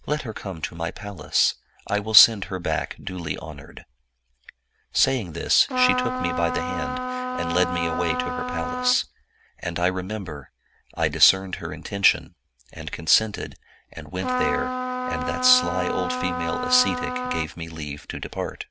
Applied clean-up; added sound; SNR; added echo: none; Trumpet; 1 dB; none.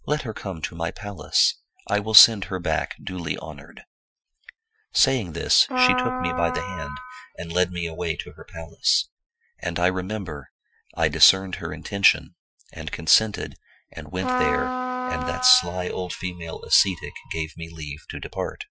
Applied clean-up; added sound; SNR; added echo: classical method Wiener filter.